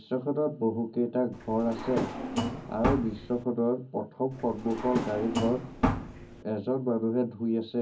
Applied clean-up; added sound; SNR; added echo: none; Drawer open or close; 3 dB; reverberation time 0.4 s.